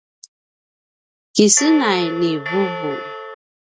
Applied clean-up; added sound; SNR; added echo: none; Bell; 7 dB; none.